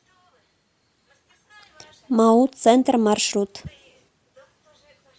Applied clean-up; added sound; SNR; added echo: none; none; none; none.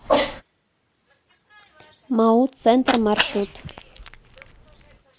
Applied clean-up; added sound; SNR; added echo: none; Cat; 6 dB; none.